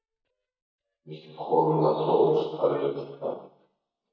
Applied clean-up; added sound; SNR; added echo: neural mask model DeepFilterNet 3.